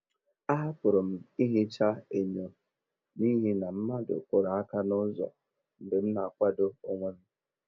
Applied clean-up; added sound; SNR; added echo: none; none; none; none.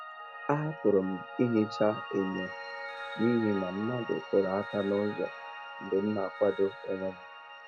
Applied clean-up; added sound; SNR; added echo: none; Piano; 11 dB; none.